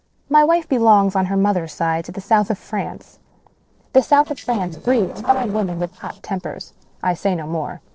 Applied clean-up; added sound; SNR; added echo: neural separator model SepFormer DNS4.